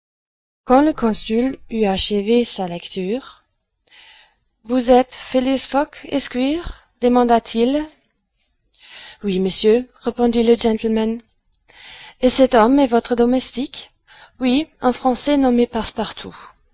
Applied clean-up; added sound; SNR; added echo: neural mask model DeepFilterNet 3.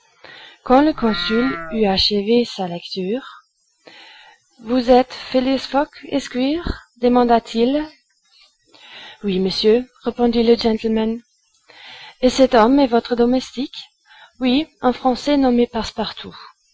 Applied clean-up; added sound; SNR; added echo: classical method Wiener filter.